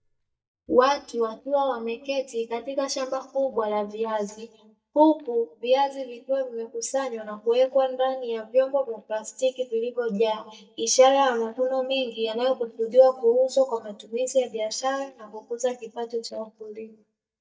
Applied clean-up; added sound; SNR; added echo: neural mask model DeepFilterNet 3.